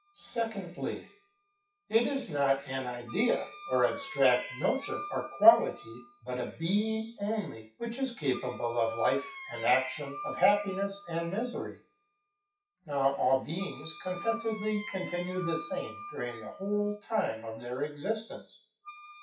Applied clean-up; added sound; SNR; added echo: classical method WPE with log-MMSE.